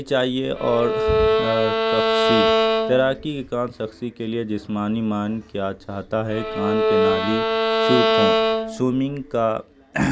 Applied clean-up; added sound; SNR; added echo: none; Bowed string instrument; -3 dB; none.